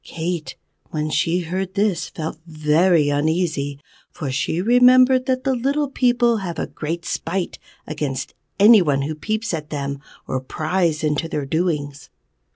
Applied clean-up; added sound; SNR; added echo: none; none; none; none.